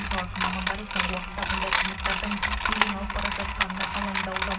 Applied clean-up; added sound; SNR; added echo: none; Coin (dropping); -4 dB; reverberation time 1.8 s.